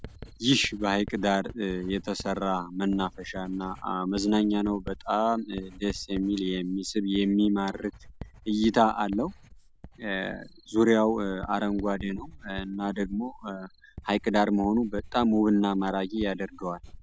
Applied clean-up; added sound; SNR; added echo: none; Writing; 18 dB; none.